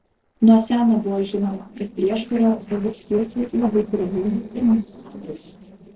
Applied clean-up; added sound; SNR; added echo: neural separator model SepFormer DNS4.